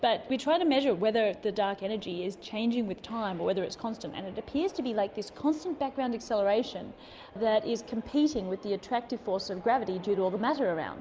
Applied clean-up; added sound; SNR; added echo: none; none; none; none.